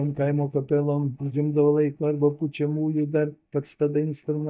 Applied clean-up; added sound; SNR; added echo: neural mask model DeepFilterNet 3.